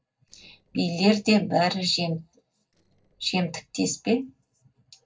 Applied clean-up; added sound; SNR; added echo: neural separator model SepFormer DNS4.